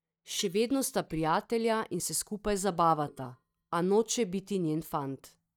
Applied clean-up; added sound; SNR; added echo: neural mask model DeepFilterNet 3.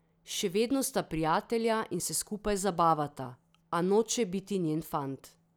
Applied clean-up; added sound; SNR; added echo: none; none; none; none.